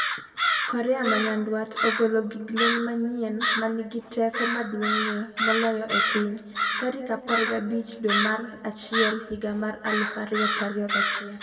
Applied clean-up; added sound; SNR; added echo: none; Crow; 1 dB; reverberation time 1.6 s.